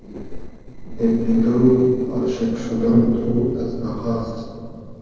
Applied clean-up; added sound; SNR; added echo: neural separator model SepFormer DNS4.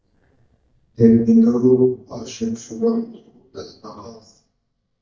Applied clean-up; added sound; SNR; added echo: neural mask model DeepFilterNet 3.